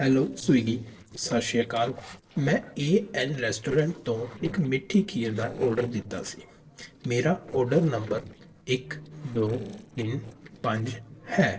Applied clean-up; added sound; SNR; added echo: neural separator model SepFormer DNS4.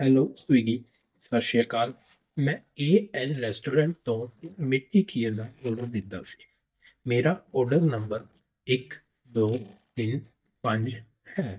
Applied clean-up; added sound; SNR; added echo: neural mask model DeepFilterNet 3.